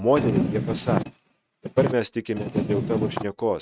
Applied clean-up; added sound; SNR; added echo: neural mask model RNNoise.